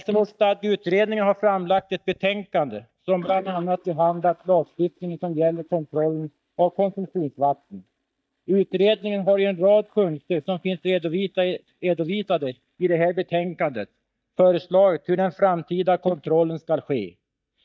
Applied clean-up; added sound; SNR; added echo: neural mask model DeepFilterNet 3.